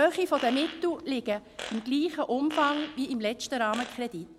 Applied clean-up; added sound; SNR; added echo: none; Fart; 14 dB; none.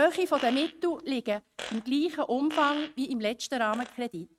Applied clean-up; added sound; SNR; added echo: neural mask model RNNoise.